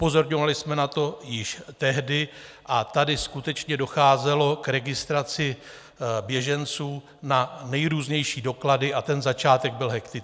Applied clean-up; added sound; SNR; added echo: none; none; none; none.